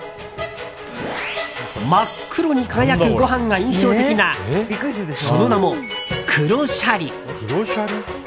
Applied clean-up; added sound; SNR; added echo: none; none; none; none.